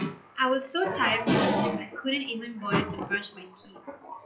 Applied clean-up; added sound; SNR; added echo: classical method WPE with log-MMSE.